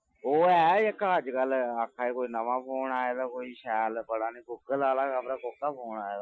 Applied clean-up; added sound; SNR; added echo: classical method Wiener filter.